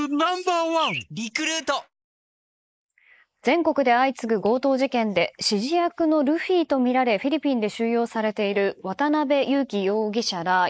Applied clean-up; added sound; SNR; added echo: neural mask model Resemble Enhance denoiser.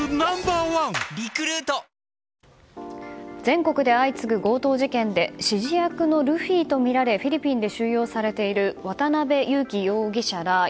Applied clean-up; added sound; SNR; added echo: none; none; none; none.